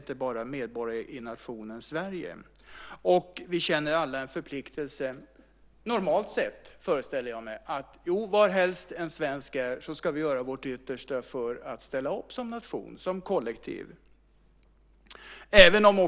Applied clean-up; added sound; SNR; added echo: none; none; none; none.